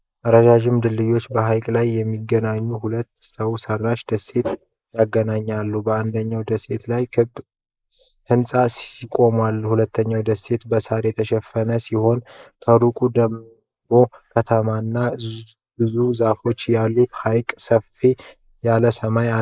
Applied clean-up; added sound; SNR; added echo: neural mask model Resemble Enhance denoiser.